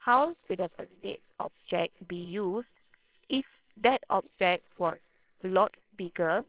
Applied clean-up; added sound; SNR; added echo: neural separator model SepFormer WHAMR!.